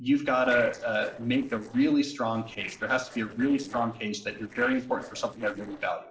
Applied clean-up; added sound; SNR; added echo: neural separator model SepFormer DNS4.